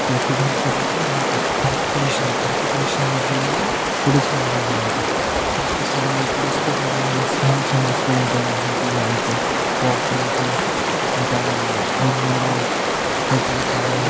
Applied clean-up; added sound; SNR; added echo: none; Stream; -4 dB; none.